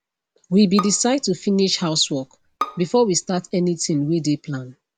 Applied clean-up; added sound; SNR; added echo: none; Bowed string instrument; 14 dB; none.